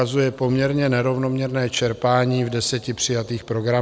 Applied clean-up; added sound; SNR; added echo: none; none; none; none.